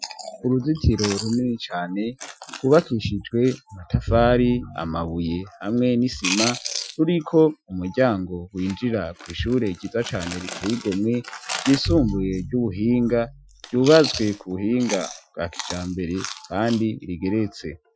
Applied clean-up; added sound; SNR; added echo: classical method Wiener filter.